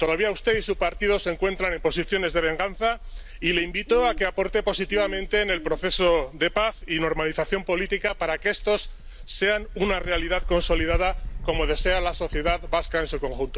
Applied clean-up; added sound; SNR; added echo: none; Bird; 8 dB; none.